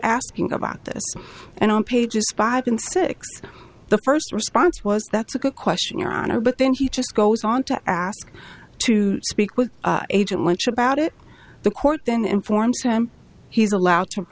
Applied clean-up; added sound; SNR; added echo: none; none; none; none.